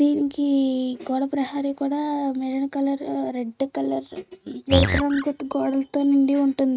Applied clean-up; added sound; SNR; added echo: neural mask model RNNoise.